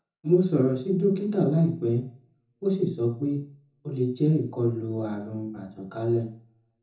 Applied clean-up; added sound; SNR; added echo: none; none; none; reverberation time 0.5 s.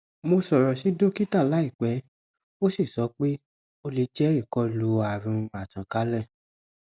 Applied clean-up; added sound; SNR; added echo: none; none; none; none.